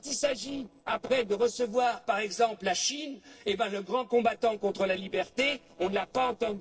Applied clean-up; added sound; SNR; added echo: neural separator model SepFormer DNS4.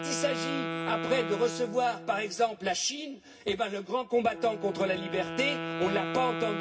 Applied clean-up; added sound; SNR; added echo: none; Wind instrument, woodwind instrument; 6 dB; reverberation time 0.4 s.